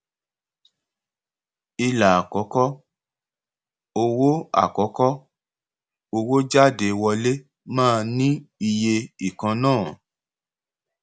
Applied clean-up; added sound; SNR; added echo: none; none; none; none.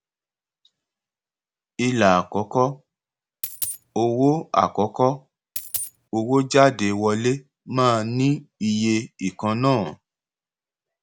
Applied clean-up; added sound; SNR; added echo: none; Coin (dropping); 7 dB; none.